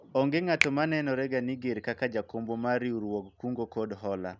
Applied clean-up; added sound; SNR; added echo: none; Finger snapping; 7 dB; none.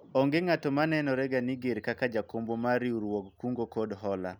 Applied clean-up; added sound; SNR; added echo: none; none; none; none.